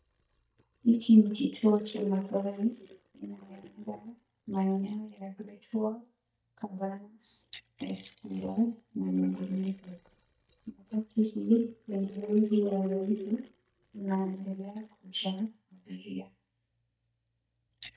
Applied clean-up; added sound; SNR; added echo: neural mask model DeepFilterNet 3.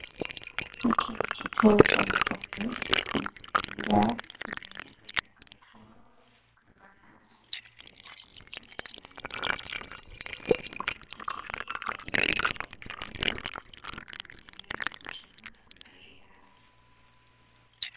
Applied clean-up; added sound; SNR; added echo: neural separator model SepFormer WHAMR!.